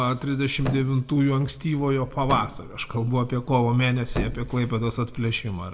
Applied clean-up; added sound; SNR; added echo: none; Thump, thud; 11 dB; reverberation time 1.3 s.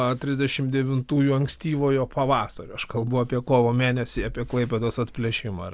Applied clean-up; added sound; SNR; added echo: none; none; none; none.